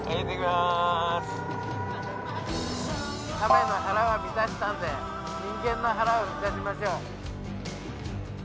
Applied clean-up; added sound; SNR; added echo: none; none; none; none.